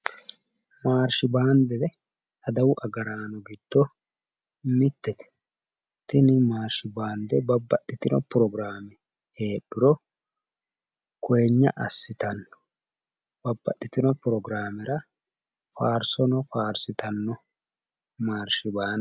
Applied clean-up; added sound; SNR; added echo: none; none; none; none.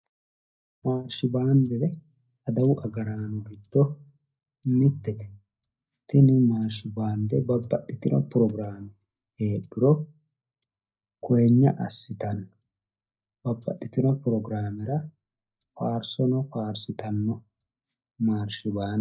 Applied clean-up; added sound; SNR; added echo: neural mask model DeepFilterNet 3.